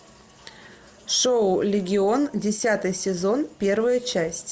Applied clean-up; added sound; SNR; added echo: none; none; none; none.